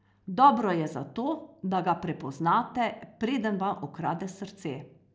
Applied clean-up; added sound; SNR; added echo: none; none; none; none.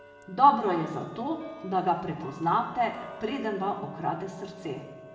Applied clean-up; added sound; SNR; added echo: none; Tick-tock; 18 dB; reverberation time 1.1 s.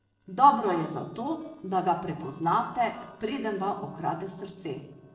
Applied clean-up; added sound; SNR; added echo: neural separator model SepFormer DNS4.